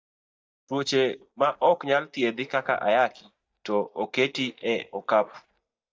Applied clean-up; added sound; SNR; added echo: neural mask model DeepFilterNet 3.